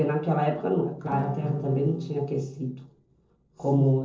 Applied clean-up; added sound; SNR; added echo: neural separator model SepFormer DNS4.